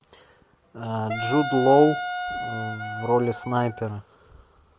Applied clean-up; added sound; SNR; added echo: none; Wind instrument, woodwind instrument; 6 dB; none.